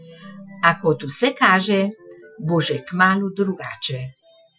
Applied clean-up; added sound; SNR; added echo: classical method Wiener filter.